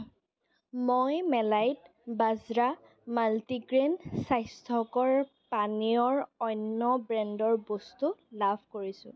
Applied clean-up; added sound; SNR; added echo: none; none; none; none.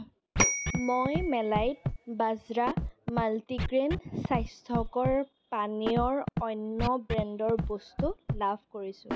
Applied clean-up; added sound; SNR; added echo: none; Bell / Telephone + Scratching (performance technique); 3 dB; none.